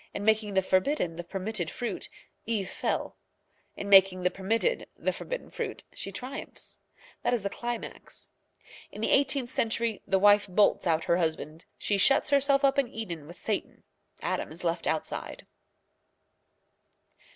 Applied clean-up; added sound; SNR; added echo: none; none; none; none.